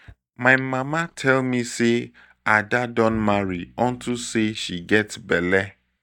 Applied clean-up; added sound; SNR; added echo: neural mask model DeepFilterNet 3.